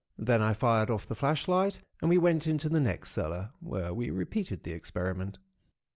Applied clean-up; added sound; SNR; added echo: none; none; none; none.